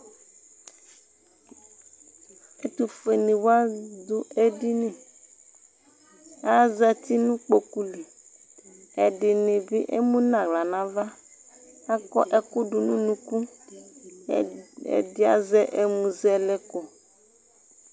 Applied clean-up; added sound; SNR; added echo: none; none; none; none.